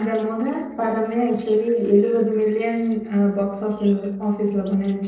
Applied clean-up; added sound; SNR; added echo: neural separator model SepFormer DNS4.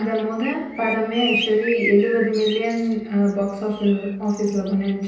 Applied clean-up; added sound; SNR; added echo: none; Bird; 11 dB; reverberation time 0.9 s.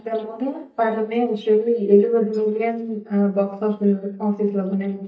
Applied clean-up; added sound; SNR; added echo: neural mask model DeepFilterNet 3.